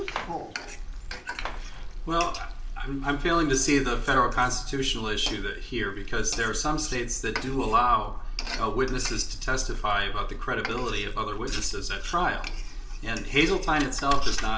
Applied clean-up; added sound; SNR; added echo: none; Frying (food); 15 dB; reverberation time 0.2 s.